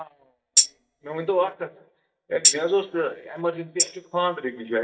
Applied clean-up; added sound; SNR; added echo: neural mask model DeepFilterNet 3.